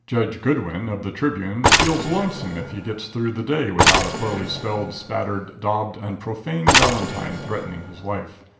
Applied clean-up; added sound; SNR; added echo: none; Mechanisms; -3 dB; reverberation time 1.0 s.